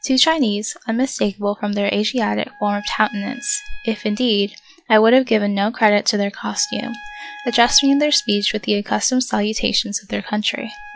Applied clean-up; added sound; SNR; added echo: classical method log-MMSE.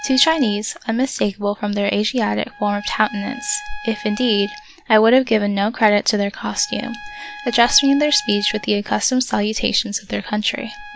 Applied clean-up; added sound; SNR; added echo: none; Trumpet; 19 dB; none.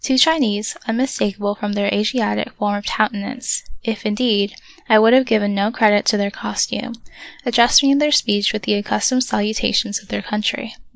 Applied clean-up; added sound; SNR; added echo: neural mask model Resemble Enhance denoiser.